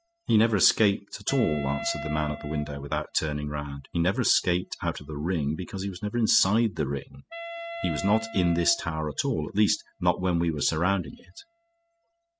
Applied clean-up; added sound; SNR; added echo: classical method spectral subtraction.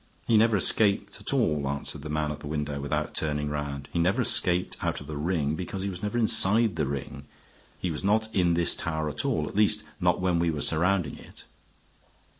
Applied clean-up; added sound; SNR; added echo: none; none; none; none.